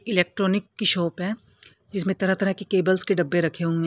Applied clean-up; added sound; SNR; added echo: none; none; none; none.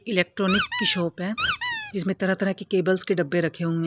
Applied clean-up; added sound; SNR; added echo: none; Squeak; 0 dB; none.